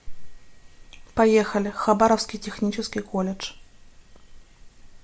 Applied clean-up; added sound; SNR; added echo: none; none; none; none.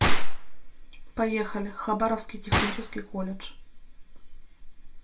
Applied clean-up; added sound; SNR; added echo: none; Gunshot, gunfire; 8 dB; reverberation time 0.1 s.